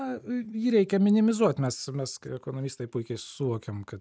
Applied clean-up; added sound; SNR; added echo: none; none; none; none.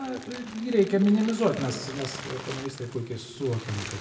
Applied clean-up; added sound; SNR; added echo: none; Crumpling, crinkling; 14 dB; reverberation time 1.6 s.